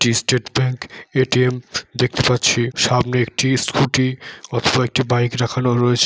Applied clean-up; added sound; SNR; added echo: none; none; none; none.